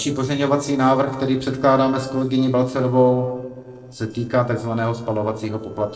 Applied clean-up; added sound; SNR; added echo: neural separator model SepFormer DNS4.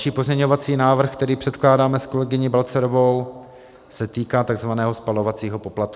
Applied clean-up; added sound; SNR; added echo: none; none; none; none.